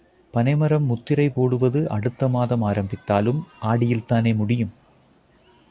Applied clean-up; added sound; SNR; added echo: none; none; none; none.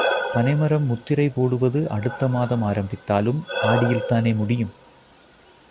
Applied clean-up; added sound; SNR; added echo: none; Breathing; 8 dB; none.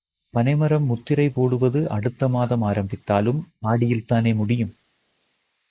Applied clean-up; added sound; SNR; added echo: neural mask model Resemble Enhance denoiser.